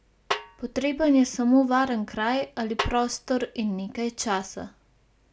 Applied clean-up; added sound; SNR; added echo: none; Snare drum; 10 dB; none.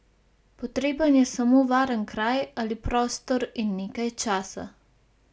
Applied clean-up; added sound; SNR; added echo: none; none; none; none.